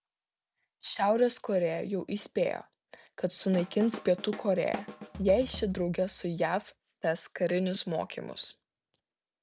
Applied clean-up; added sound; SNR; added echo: none; Drum kit; 13 dB; none.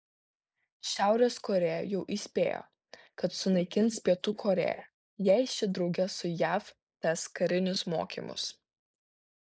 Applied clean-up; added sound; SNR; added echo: neural mask model Resemble Enhance denoiser.